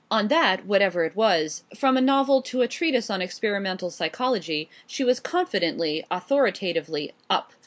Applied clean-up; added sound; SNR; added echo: none; none; none; none.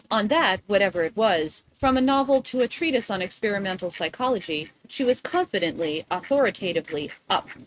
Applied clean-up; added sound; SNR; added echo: neural mask model RNNoise.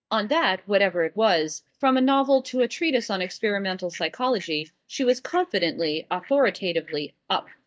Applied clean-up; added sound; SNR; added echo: neural mask model DeepFilterNet 3.